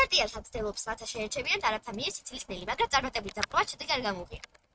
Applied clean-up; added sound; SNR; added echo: neural mask model RNNoise.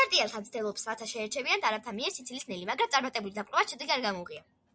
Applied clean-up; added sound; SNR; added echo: none; none; none; none.